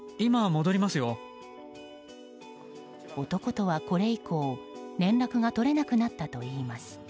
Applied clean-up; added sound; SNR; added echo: none; none; none; none.